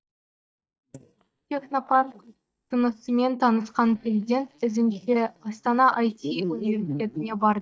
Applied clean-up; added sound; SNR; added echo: neural mask model DeepFilterNet 3.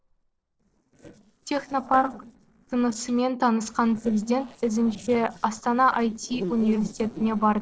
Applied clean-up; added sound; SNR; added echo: neural separator model SepFormer DNS4.